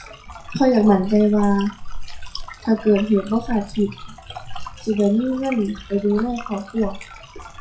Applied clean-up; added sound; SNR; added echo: classical method WPE with log-MMSE.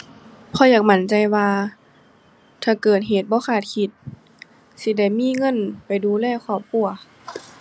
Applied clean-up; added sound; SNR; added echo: none; none; none; none.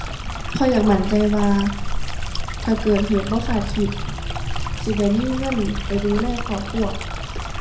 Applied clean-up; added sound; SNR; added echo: none; Stream; 3 dB; reverberation time 0.5 s.